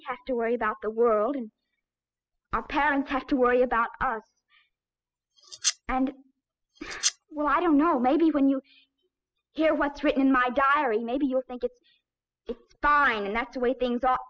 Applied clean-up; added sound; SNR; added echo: classical method spectral subtraction.